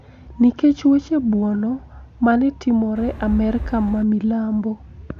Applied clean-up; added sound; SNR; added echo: none; Wind; 10 dB; none.